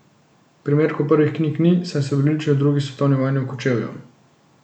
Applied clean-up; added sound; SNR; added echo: none; none; none; none.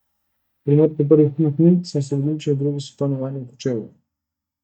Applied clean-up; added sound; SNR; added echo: neural mask model DeepFilterNet 3.